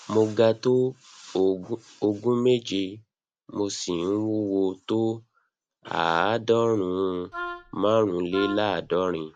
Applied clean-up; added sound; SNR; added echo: none; Wind instrument, woodwind instrument; 13 dB; none.